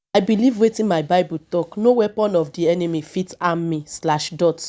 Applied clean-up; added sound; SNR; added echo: none; none; none; none.